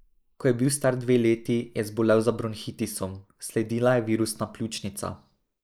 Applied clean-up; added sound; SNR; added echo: neural mask model Resemble Enhance denoiser.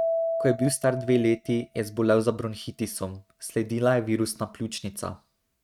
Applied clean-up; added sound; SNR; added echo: neural mask model RNNoise.